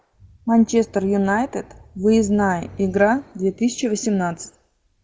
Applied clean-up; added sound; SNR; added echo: none; none; none; none.